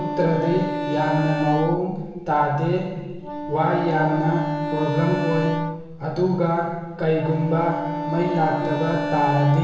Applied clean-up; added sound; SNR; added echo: none; Wind instrument, woodwind instrument; 6 dB; reverberation time 1.3 s.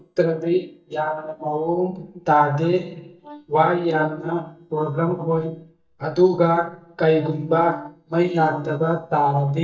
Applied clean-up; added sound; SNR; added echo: neural mask model DeepFilterNet 3.